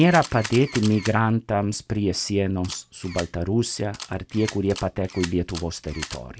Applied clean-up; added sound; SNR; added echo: none; Camera; 16 dB; none.